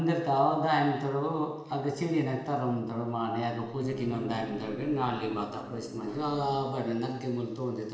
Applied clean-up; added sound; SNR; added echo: neural separator model SepFormer DNS4.